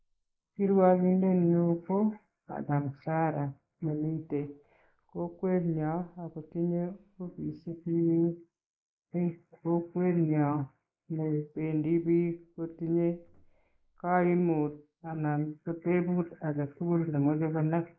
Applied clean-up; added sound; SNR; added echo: neural mask model Resemble Enhance denoiser.